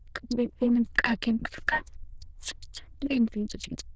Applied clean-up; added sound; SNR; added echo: neural diffusion model UNIVERSE++.